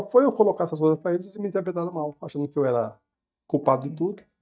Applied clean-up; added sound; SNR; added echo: neural mask model DeepFilterNet 3.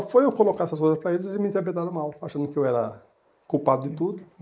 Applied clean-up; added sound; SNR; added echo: neural mask model Resemble Enhance denoiser.